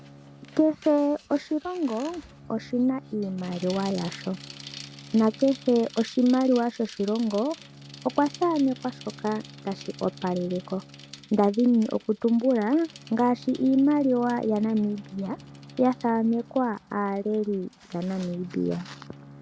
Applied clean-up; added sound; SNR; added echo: none; Bowed string instrument + Bicycle; 19 dB; none.